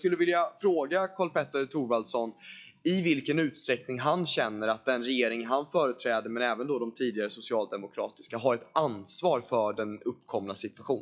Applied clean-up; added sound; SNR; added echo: classical method log-MMSE.